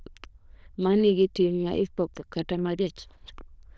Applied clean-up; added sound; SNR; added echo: neural diffusion model UNIVERSE++.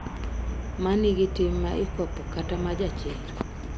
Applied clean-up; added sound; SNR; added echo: none; Traffic noise, roadway noise; 3 dB; none.